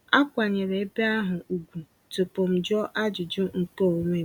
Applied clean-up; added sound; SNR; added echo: none; none; none; none.